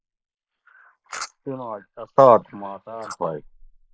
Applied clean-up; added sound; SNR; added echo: neural mask model Resemble Enhance denoiser.